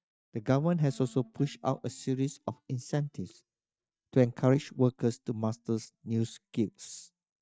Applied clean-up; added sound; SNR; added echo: neural mask model DeepFilterNet 3.